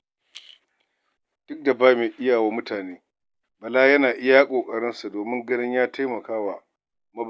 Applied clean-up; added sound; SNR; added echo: none; none; none; none.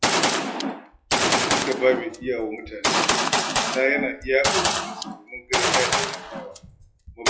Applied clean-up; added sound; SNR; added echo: classical method WPE with log-MMSE.